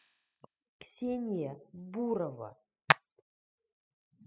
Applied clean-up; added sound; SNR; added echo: classical method spectral subtraction.